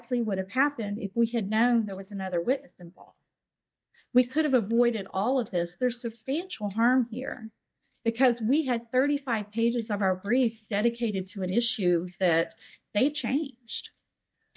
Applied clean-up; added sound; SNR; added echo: neural mask model DeepFilterNet 3.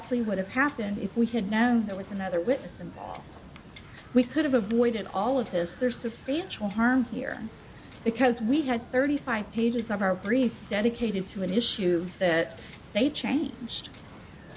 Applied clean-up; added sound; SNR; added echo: none; Wind / Boat, Water vehicle; 18 dB; none.